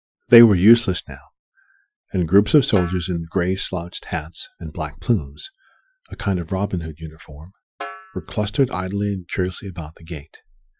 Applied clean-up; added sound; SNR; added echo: classical method Wiener filter.